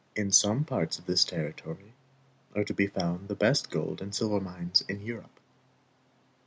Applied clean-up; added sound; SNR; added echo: none; none; none; none.